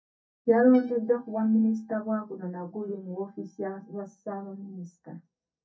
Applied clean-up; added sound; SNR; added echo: neural mask model DeepFilterNet 3.